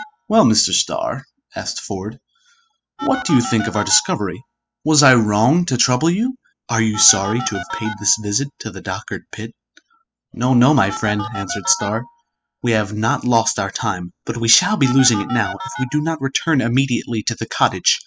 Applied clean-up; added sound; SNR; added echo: classical method spectral subtraction.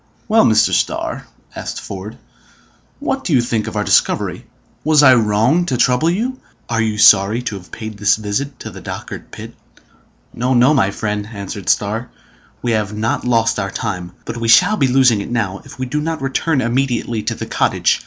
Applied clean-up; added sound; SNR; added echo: none; none; none; none.